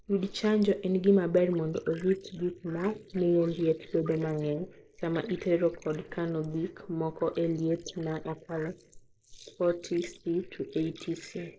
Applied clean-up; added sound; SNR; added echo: neural mask model Resemble Enhance denoiser.